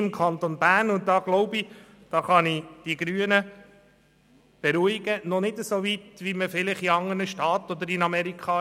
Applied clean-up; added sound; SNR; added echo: none; none; none; none.